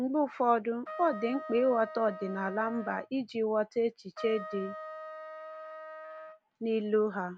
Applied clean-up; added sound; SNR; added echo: none; Trumpet; 13 dB; none.